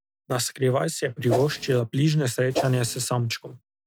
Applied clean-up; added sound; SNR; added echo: none; Whoosh, swoosh, swish; 5 dB; none.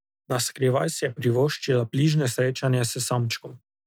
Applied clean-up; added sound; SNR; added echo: none; none; none; none.